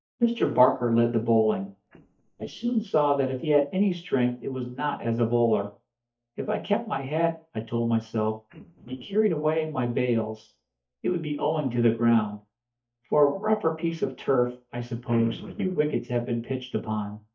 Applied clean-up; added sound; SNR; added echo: neural mask model DeepFilterNet 3.